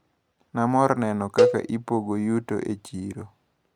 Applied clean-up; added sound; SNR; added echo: none; Cowbell; 0 dB; none.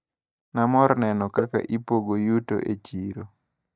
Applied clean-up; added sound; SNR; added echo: neural mask model DeepFilterNet 3.